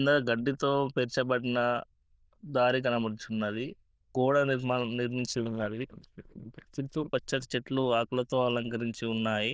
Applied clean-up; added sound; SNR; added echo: neural diffusion model UNIVERSE++.